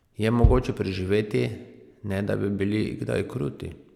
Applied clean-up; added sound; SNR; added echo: none; Bass drum; 2 dB; none.